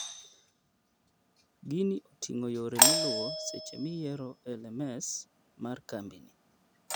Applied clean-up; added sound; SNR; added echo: none; Doorbell; -3 dB; none.